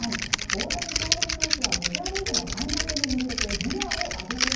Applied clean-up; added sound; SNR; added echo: none; Typing; -5 dB; reverberation time 0.9 s.